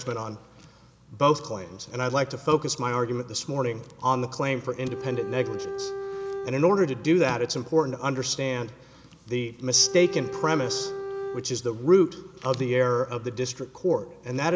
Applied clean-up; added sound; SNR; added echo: none; Bowed string instrument; 8 dB; none.